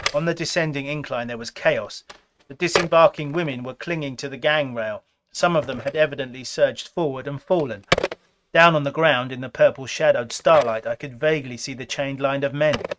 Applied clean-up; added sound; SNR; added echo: neural mask model RNNoise.